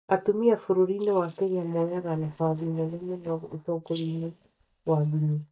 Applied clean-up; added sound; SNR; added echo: neural mask model DeepFilterNet 3.